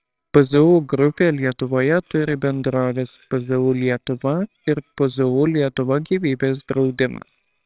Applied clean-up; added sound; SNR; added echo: neural separator model SepFormer WHAMR!.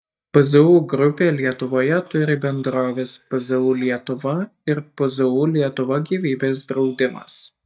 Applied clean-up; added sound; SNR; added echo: neural mask model DeepFilterNet 3.